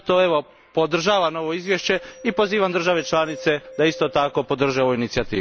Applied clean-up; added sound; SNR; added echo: none; Glass; 20 dB; none.